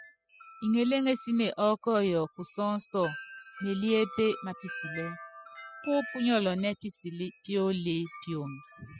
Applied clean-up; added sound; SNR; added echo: classical method spectral subtraction.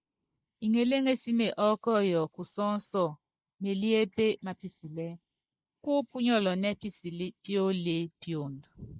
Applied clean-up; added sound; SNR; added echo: neural mask model Resemble Enhance denoiser.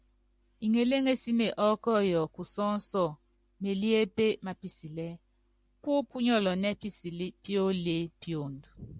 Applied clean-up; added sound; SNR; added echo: none; none; none; none.